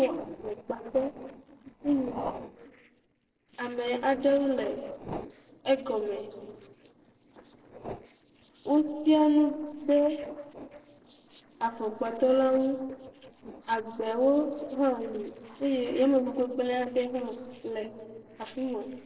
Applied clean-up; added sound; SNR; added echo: neural separator model SepFormer DNS4.